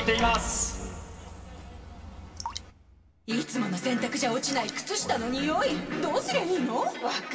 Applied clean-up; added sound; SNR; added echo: none; Drip; 16 dB; reverberation time 2.4 s.